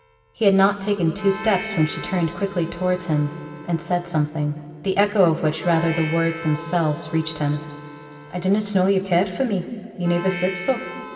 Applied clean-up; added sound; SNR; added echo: none; Harmonica; 15 dB; reverberation time 2.4 s.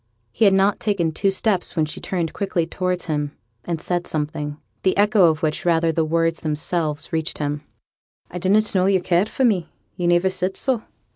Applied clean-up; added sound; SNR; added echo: none; none; none; none.